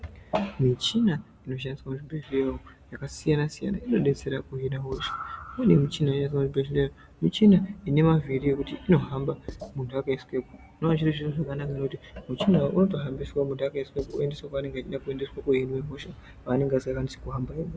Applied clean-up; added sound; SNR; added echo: none; Writing; 17 dB; none.